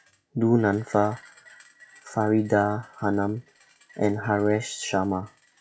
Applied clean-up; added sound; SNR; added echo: classical method log-MMSE.